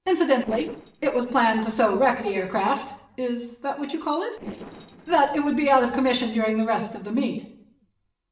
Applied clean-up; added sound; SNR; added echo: neural separator model SepFormer DNS4.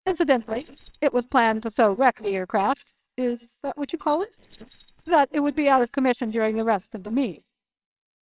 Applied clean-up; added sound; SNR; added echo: neural separator model SepFormer WHAMR!.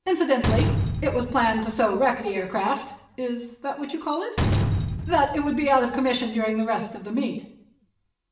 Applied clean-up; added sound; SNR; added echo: none; Slam; 4 dB; reverberation time 0.7 s.